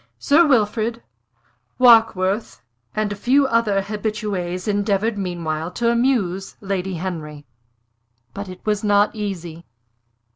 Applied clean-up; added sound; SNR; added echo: none; none; none; none.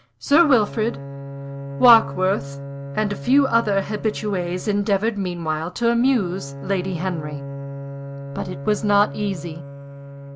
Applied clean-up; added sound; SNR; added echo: none; Bowed string instrument; 11 dB; none.